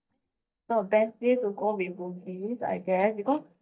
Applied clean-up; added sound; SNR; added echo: neural mask model DeepFilterNet 3.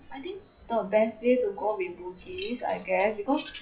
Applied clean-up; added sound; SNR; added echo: classical method WPE with log-MMSE.